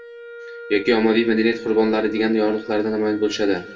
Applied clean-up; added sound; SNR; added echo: none; Wind instrument, woodwind instrument; 16 dB; reverberation time 1.8 s.